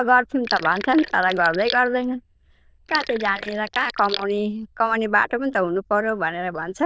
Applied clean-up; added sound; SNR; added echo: neural diffusion model UNIVERSE++.